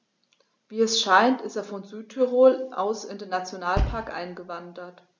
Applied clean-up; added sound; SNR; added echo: none; Bass drum; 5 dB; none.